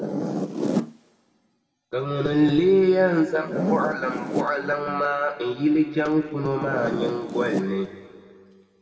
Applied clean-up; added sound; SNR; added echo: none; Zipper (clothing); 7 dB; reverberation time 1.9 s.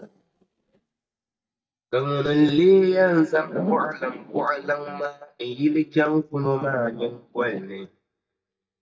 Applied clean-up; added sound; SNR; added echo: neural mask model DeepFilterNet 3.